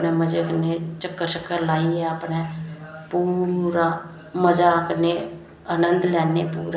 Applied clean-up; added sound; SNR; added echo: none; none; none; none.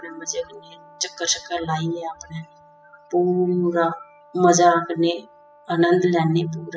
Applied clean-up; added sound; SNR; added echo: classical method spectral subtraction.